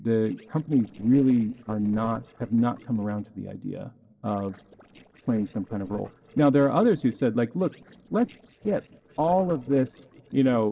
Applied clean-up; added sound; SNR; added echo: neural separator model SepFormer DNS4.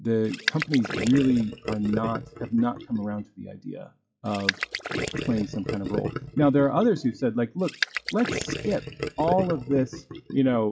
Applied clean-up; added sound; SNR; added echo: classical method WPE with log-MMSE.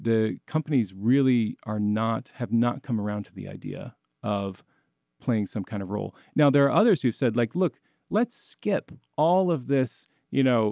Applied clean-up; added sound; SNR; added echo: none; none; none; none.